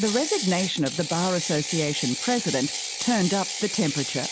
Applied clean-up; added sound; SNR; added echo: none; Ratchet, pawl; 5 dB; none.